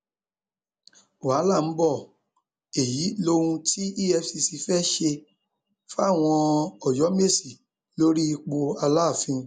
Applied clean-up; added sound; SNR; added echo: none; none; none; none.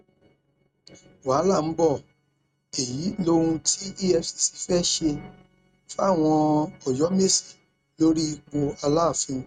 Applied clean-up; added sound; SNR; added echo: neural mask model RNNoise.